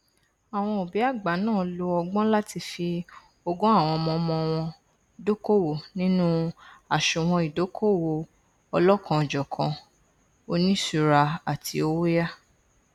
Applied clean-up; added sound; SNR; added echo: none; none; none; none.